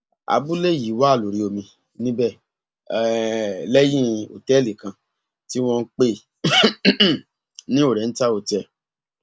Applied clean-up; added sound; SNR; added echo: none; none; none; none.